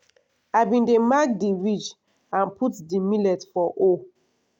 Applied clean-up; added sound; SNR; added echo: none; none; none; none.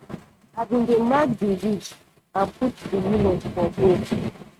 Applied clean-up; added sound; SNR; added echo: neural mask model RNNoise.